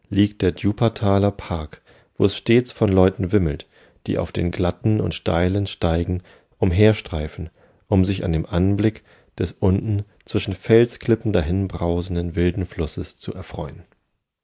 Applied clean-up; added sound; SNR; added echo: none; none; none; none.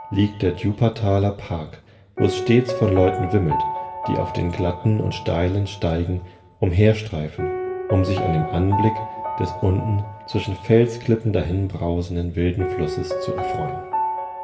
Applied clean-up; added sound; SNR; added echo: none; Piano; 8 dB; reverberation time 0.8 s.